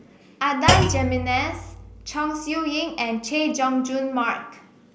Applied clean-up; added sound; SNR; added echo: none; Thump, thud; 3 dB; none.